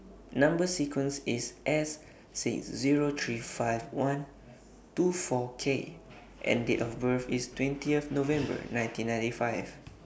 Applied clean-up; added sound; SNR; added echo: none; none; none; none.